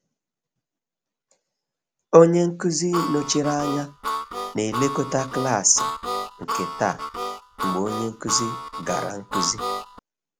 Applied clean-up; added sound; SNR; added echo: none; Harmonica; 5 dB; none.